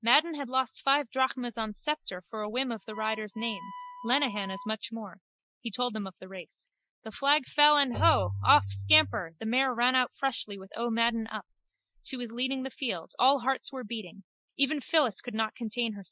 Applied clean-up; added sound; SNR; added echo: classical method Wiener filter.